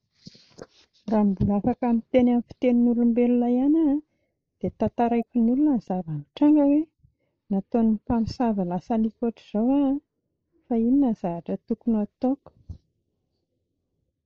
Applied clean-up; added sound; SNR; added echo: neural mask model Resemble Enhance denoiser.